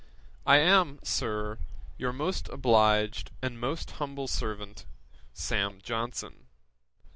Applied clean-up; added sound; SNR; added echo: none; none; none; none.